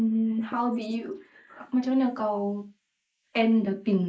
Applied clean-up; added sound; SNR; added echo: neural mask model Resemble Enhance denoiser.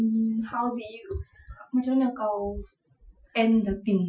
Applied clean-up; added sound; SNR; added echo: classical method Wiener filter.